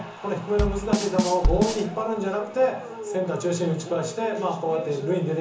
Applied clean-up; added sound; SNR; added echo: none; Bass drum / Snare drum / Drum kit; 0 dB; reverberation time 0.8 s.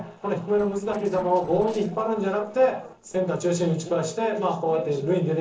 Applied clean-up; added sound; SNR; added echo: neural separator model SepFormer DNS4.